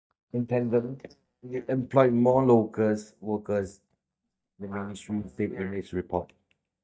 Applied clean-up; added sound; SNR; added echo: neural mask model DeepFilterNet 3.